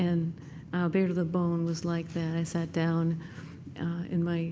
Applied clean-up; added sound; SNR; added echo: none; none; none; none.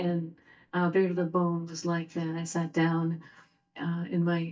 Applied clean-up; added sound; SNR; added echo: neural mask model DeepFilterNet 3.